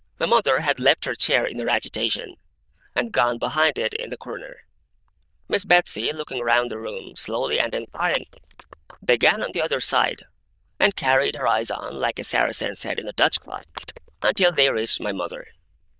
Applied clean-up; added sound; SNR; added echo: neural diffusion model UNIVERSE++.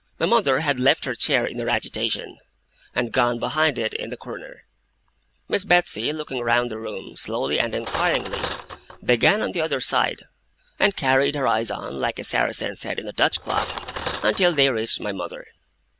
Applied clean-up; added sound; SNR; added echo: none; Cutlery, silverware; 8 dB; none.